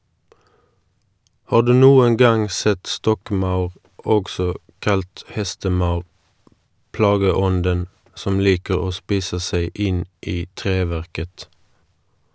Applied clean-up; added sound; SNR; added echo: none; none; none; none.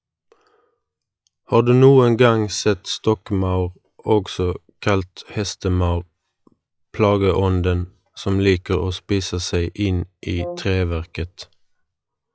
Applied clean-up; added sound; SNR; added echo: classical method log-MMSE.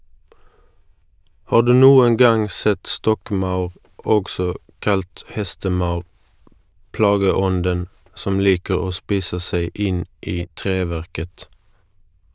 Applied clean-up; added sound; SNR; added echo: neural diffusion model UNIVERSE++.